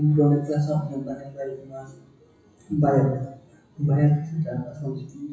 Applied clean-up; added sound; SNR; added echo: classical method WPE with log-MMSE.